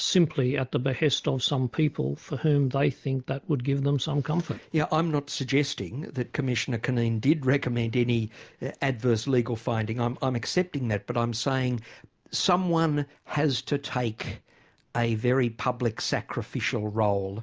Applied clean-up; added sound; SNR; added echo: none; none; none; none.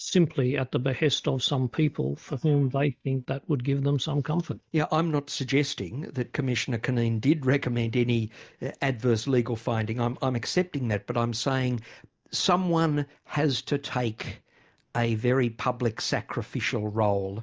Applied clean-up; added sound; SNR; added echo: neural mask model DeepFilterNet 3.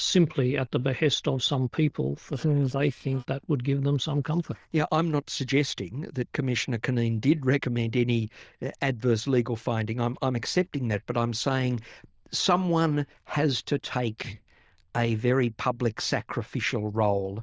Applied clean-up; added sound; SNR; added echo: neural diffusion model UNIVERSE++.